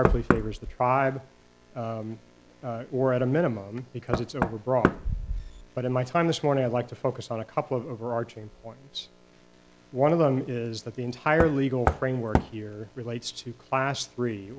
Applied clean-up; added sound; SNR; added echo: none; Knock; 5 dB; none.